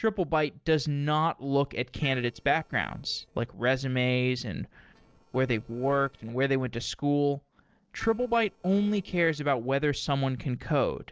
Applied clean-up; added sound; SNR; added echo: neural separator model SepFormer DNS4.